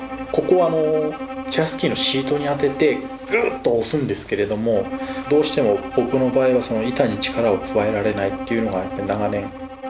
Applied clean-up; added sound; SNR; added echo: none; Bowed string instrument; 10 dB; none.